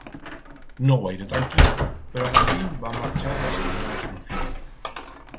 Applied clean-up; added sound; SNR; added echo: none; Sliding door; -4 dB; none.